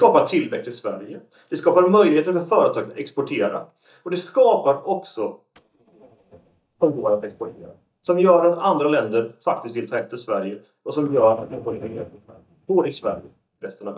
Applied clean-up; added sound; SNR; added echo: neural mask model DeepFilterNet 3.